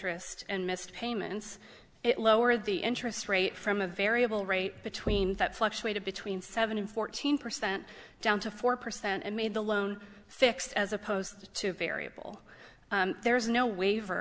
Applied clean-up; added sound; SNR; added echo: none; Knock; 12 dB; none.